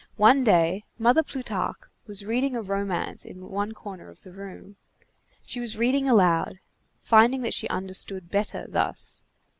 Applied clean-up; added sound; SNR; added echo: none; none; none; none.